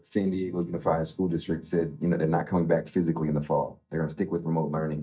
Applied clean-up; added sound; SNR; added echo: neural mask model DeepFilterNet 3.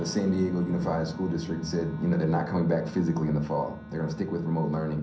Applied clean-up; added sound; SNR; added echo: none; Wind instrument, woodwind instrument; 19 dB; reverberation time 0.6 s.